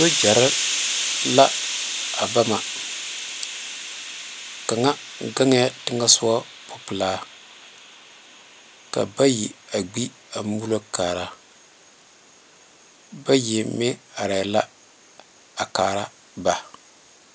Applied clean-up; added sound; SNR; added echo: none; Hiss; 7 dB; none.